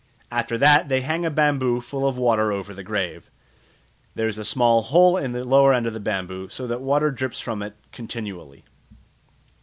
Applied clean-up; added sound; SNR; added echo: none; none; none; none.